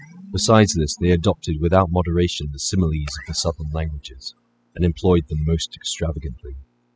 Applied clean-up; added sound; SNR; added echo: classical method spectral subtraction.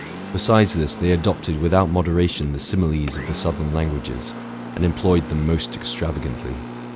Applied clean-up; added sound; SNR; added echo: none; Engine; 12 dB; none.